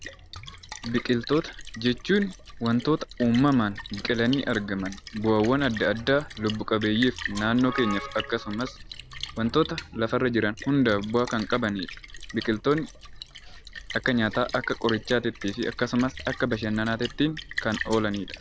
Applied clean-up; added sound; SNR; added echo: none; Splash, splatter; 14 dB; none.